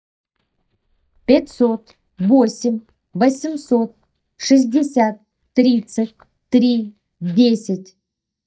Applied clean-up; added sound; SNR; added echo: neural mask model DeepFilterNet 3.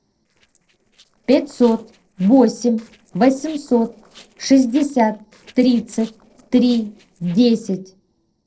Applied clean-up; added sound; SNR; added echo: neural separator model SepFormer DNS4.